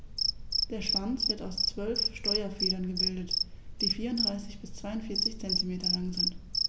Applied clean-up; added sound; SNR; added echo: none; Cricket; -3 dB; none.